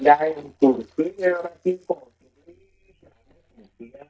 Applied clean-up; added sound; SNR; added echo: neural mask model DeepFilterNet 3.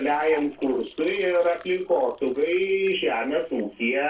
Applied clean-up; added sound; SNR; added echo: neural separator model SepFormer DNS4.